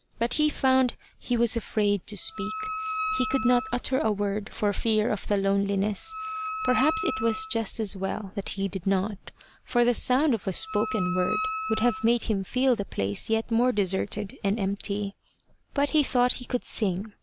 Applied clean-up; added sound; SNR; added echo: none; Wind instrument, woodwind instrument; 8 dB; none.